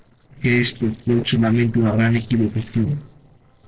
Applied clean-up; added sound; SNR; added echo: neural separator model SepFormer DNS4.